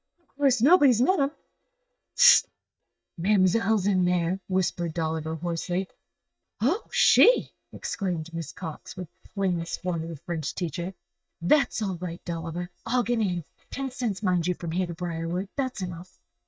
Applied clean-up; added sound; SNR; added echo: neural mask model DeepFilterNet 3.